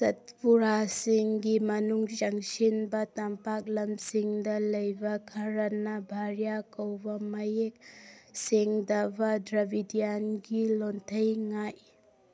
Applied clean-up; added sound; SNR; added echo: none; none; none; none.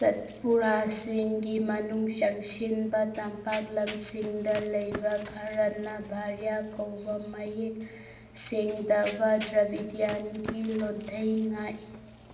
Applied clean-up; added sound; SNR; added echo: none; Run; 16 dB; reverberation time 1.9 s.